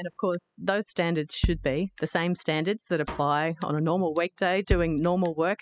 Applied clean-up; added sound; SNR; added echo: classical method spectral subtraction.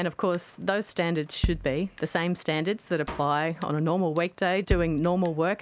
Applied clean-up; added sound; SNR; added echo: none; Drum kit; 10 dB; none.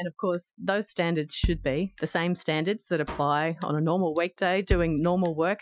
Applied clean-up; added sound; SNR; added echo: classical method Wiener filter.